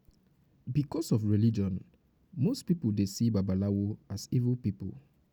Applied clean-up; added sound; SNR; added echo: none; none; none; none.